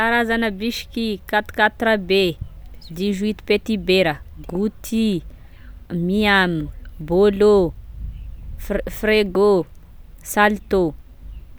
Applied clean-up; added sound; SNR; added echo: none; none; none; none.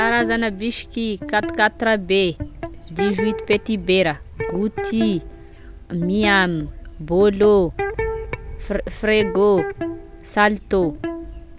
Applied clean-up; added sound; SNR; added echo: none; Electric guitar; 10 dB; none.